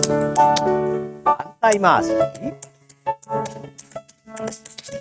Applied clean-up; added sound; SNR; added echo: neural mask model RNNoise.